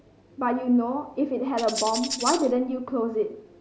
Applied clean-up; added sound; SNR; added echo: none; Tambourine; 7 dB; none.